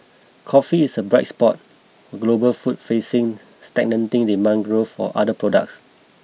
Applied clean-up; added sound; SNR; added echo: none; none; none; none.